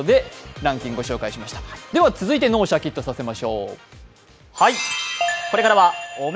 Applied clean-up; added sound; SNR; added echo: none; none; none; none.